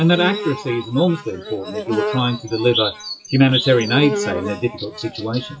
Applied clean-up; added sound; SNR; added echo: classical method WPE with log-MMSE.